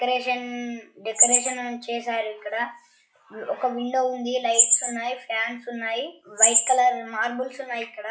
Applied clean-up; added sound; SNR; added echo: classical method log-MMSE.